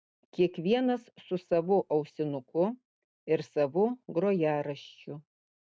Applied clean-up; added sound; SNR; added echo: none; none; none; none.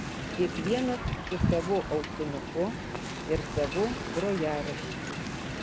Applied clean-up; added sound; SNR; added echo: none; Wind; 2 dB; none.